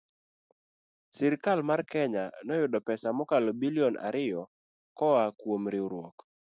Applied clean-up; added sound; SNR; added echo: none; none; none; none.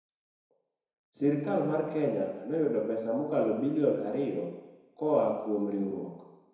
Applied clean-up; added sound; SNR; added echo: none; none; none; reverberation time 1.0 s.